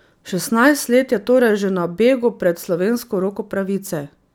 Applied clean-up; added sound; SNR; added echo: none; none; none; none.